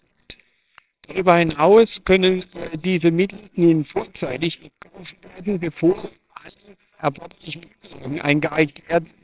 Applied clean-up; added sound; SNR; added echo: neural separator model SepFormer WHAMR!.